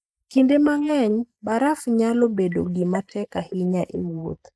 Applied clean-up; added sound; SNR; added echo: neural mask model Resemble Enhance denoiser.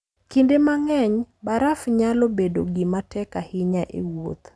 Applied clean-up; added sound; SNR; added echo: none; none; none; none.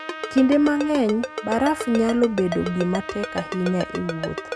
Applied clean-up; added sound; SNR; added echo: none; Trumpet + Ringtone; 9 dB; none.